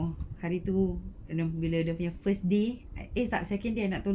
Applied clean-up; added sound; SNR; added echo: none; none; none; none.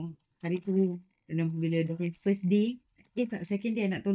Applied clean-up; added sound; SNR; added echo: neural mask model DeepFilterNet 3.